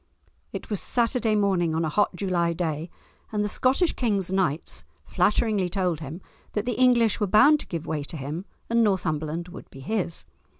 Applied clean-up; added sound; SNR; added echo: none; none; none; none.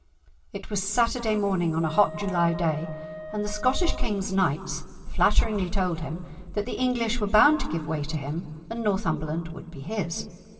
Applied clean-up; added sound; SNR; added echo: none; Wind instrument, woodwind instrument; 15 dB; reverberation time 2.9 s.